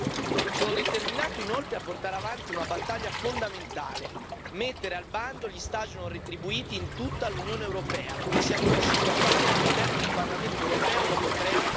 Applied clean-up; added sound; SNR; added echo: none; Waves, surf; -5 dB; none.